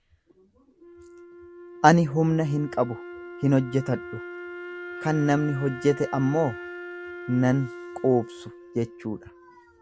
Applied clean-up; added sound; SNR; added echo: none; Wind instrument, woodwind instrument; 14 dB; none.